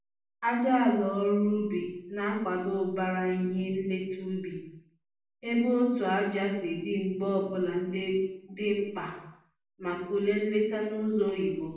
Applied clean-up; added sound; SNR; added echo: none; none; none; reverberation time 0.7 s.